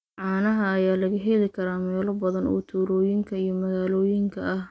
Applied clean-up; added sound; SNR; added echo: none; none; none; none.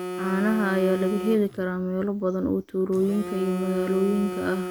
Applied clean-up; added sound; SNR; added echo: none; Telephone; 8 dB; none.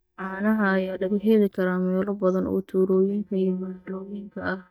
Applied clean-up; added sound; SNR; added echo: neural mask model DeepFilterNet 3.